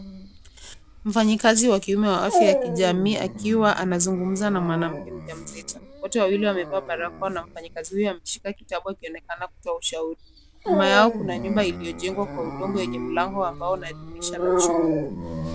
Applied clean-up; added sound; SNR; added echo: none; Dog; 4 dB; none.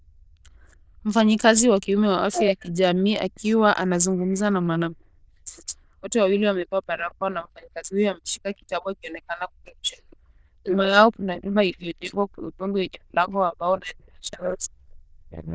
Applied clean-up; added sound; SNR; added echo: neural diffusion model UNIVERSE++.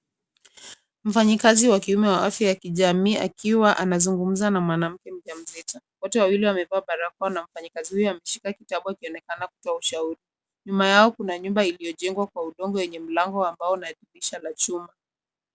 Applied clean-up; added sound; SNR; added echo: none; none; none; none.